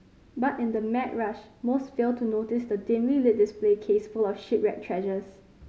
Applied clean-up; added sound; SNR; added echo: none; none; none; none.